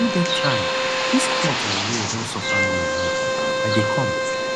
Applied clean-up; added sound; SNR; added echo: none; Bowed string instrument + Bird; -5 dB; none.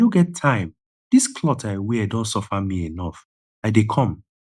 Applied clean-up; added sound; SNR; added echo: none; none; none; none.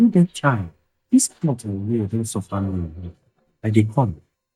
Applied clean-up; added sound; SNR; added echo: neural mask model DeepFilterNet 3.